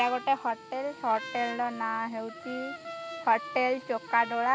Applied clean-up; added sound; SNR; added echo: none; Trumpet; 13 dB; none.